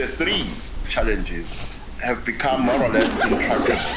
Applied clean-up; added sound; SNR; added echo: none; Zipper (clothing); 0 dB; none.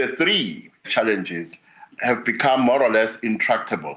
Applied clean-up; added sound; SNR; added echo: none; none; none; none.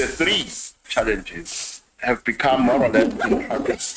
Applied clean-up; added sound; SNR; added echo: neural mask model RNNoise.